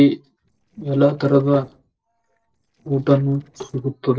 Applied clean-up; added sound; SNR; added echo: neural separator model SepFormer DNS4.